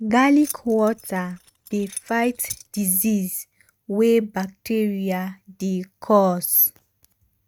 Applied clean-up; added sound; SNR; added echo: neural mask model RNNoise.